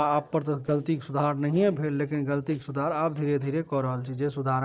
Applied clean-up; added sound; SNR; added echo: neural separator model SepFormer DNS4.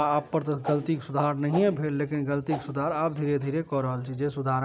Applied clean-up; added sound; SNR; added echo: none; Whoosh, swoosh, swish; 10 dB; none.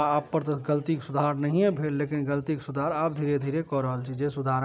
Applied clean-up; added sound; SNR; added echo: none; none; none; none.